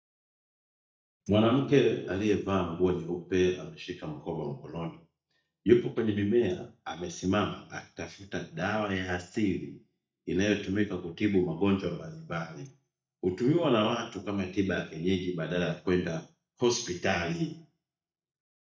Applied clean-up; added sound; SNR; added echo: neural mask model DeepFilterNet 3.